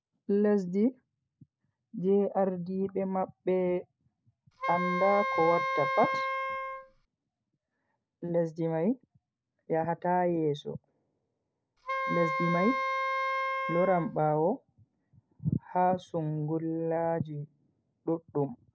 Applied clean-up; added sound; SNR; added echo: none; Wind instrument, woodwind instrument; 1 dB; none.